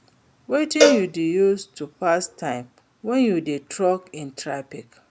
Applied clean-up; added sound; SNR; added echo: none; Cowbell; 0 dB; none.